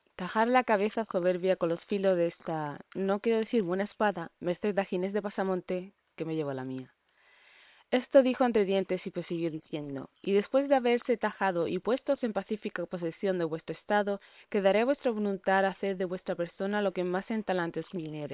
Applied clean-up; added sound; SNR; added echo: neural separator model SepFormer WHAM!.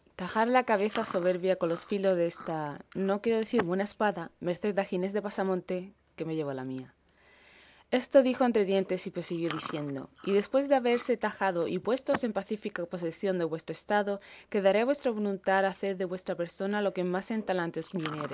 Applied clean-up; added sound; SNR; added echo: none; Chewing, mastication; 18 dB; none.